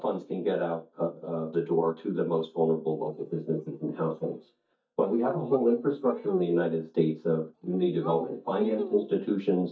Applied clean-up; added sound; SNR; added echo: neural mask model DeepFilterNet 3.